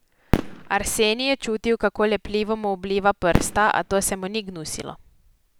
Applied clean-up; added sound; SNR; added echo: none; Fireworks; 7 dB; none.